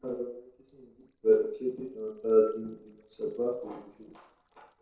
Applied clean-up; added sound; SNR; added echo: neural separator model SepFormer DNS4.